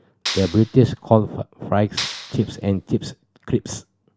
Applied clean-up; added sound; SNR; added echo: none; Clapping; 10 dB; none.